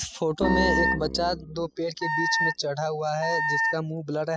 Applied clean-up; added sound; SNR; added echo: classical method spectral subtraction.